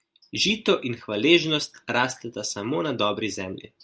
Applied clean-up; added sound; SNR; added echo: none; none; none; none.